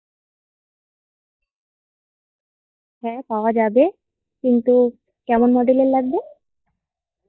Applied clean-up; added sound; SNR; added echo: neural mask model DeepFilterNet 3.